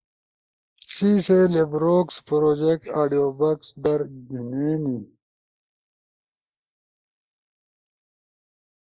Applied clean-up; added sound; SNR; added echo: neural mask model Resemble Enhance denoiser.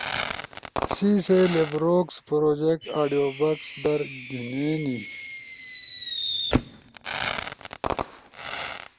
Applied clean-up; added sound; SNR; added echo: none; Fireworks; 1 dB; none.